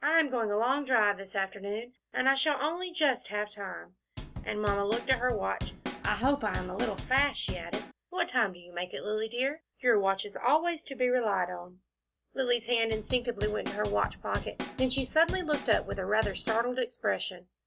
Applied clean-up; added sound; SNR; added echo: none; Drum / Drum kit; 8 dB; none.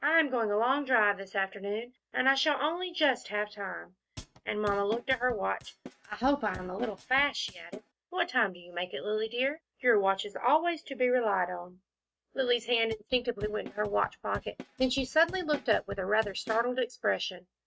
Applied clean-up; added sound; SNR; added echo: neural mask model RNNoise.